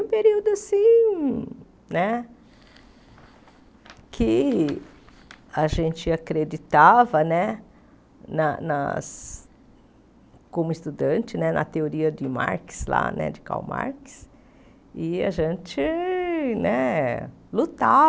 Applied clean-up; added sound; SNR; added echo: none; none; none; none.